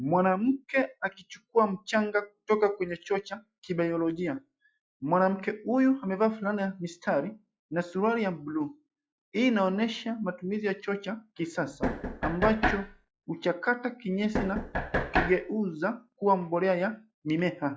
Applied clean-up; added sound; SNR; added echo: classical method log-MMSE.